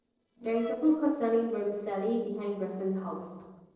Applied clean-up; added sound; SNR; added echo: neural separator model SepFormer DNS4.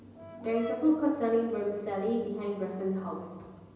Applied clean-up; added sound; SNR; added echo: none; Brass instrument; 13 dB; reverberation time 1.0 s.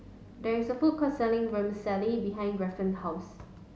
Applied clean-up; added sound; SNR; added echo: none; none; none; none.